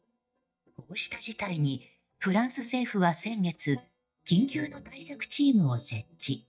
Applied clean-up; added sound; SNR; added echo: neural mask model DeepFilterNet 3.